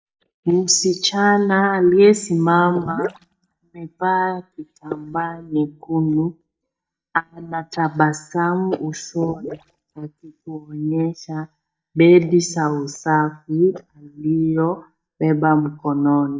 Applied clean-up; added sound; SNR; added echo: neural mask model DeepFilterNet 3.